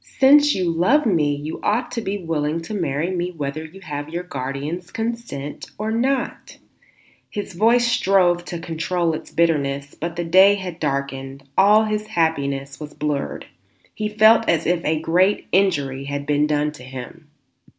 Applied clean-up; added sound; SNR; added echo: none; none; none; none.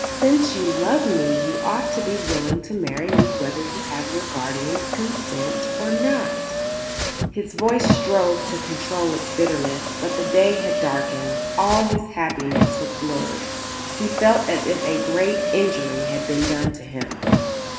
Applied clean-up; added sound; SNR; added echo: none; Car; 1 dB; reverberation time 2.1 s.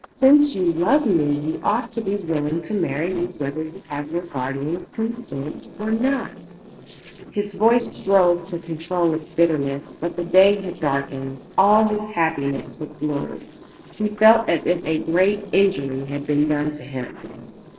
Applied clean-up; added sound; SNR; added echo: neural separator model SepFormer DNS4.